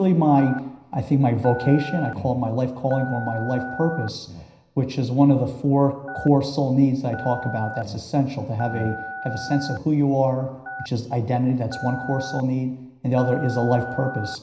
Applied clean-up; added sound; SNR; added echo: none; Telephone; 13 dB; reverberation time 0.9 s.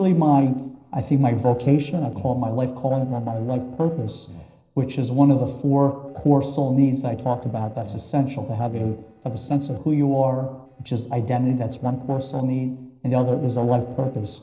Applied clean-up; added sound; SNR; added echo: neural separator model SepFormer DNS4.